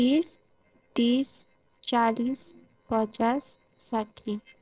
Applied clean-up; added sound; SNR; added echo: neural separator model SepFormer DNS4.